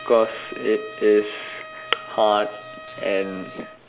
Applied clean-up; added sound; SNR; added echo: none; Trumpet; 16 dB; none.